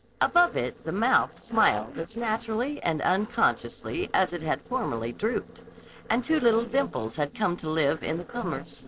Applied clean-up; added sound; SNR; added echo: neural separator model SepFormer DNS4.